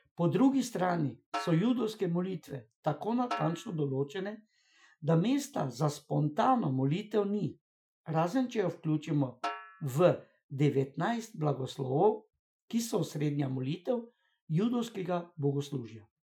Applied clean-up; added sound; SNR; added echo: classical method Wiener filter.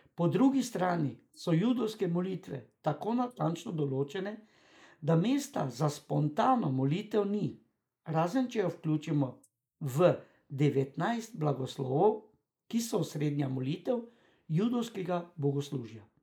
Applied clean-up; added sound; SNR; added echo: neural mask model Resemble Enhance denoiser.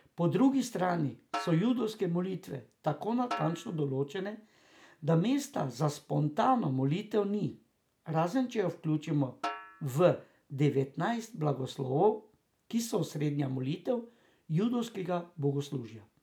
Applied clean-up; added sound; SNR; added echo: none; Snare drum; 13 dB; none.